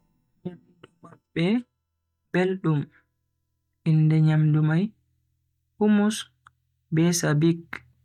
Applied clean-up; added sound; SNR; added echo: neural mask model DeepFilterNet 3.